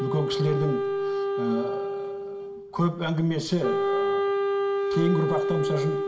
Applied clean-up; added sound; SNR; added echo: none; Wind instrument, woodwind instrument; -1 dB; reverberation time 1.5 s.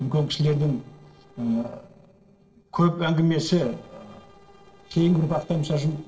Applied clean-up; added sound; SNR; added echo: neural separator model SepFormer DNS4.